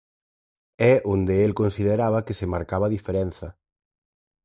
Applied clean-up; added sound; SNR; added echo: none; none; none; none.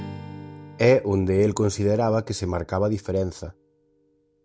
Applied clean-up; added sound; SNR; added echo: none; Strum; 19 dB; none.